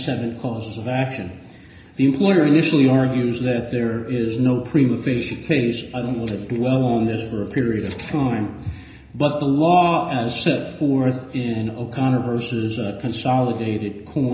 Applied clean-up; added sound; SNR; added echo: none; none; none; reverberation time 0.9 s.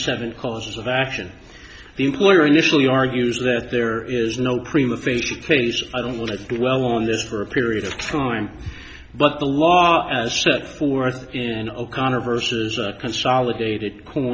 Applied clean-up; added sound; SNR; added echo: none; none; none; none.